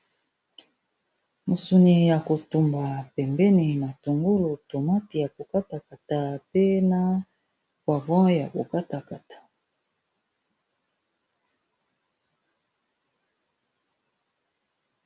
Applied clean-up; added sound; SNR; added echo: none; none; none; none.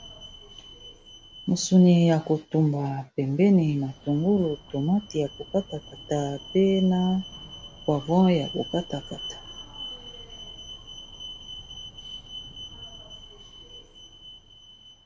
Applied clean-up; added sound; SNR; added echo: none; Alarm; 17 dB; none.